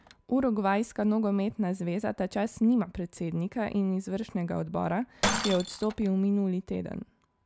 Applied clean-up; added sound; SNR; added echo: none; Shatter; 11 dB; none.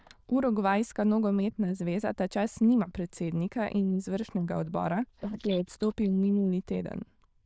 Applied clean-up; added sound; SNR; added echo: neural diffusion model UNIVERSE++.